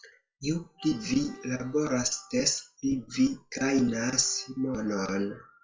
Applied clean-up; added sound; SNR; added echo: classical method WPE with log-MMSE.